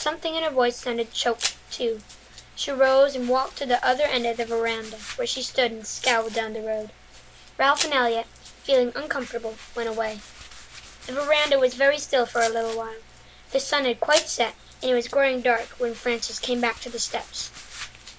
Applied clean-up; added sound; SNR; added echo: none; Domestic sounds, home sounds; 15 dB; none.